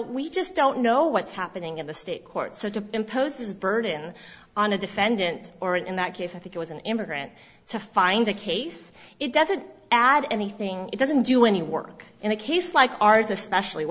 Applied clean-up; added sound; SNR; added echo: none; none; none; none.